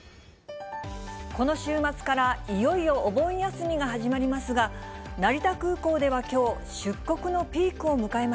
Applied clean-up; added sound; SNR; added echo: none; none; none; none.